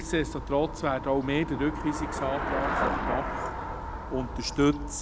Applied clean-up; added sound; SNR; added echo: none; Traffic noise, roadway noise / Bicycle; 3 dB; none.